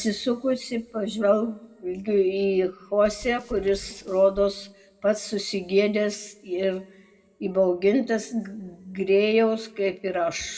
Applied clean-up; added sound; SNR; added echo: none; Drum / Drum kit; 19 dB; reverberation time 0.8 s.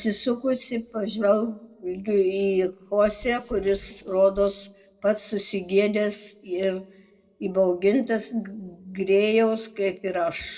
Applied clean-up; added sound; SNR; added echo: neural separator model SepFormer DNS4.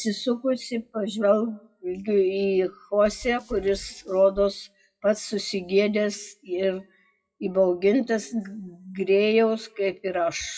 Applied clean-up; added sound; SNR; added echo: classical method WPE with log-MMSE.